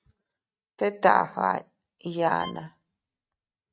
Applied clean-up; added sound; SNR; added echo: neural mask model RNNoise.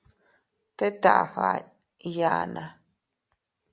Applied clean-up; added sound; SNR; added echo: none; none; none; none.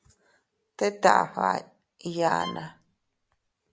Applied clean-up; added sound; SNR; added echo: none; Bowed string instrument; 16 dB; none.